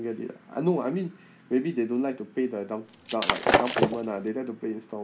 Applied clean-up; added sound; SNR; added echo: none; Shatter; -5 dB; none.